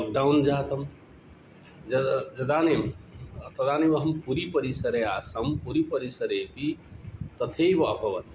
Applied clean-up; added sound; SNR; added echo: none; none; none; none.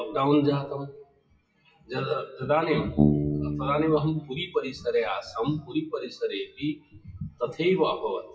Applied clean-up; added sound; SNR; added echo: classical method WPE with log-MMSE.